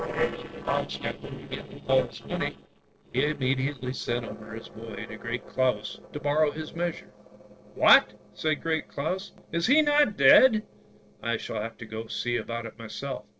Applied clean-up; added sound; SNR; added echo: neural separator model SepFormer DNS4.